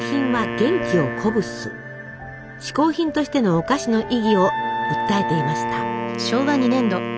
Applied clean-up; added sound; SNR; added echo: none; Wind instrument, woodwind instrument + Wind instrument, woodwind instrument; 5 dB; none.